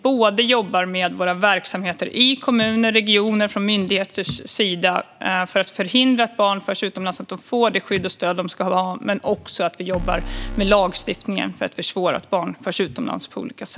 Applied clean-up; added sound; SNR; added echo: none; Alarm; 9 dB; none.